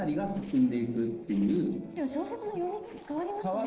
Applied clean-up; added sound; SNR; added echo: neural separator model SepFormer DNS4.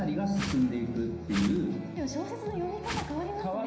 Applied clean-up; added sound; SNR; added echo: none; Whoosh, swoosh, swish; 10 dB; reverberation time 0.9 s.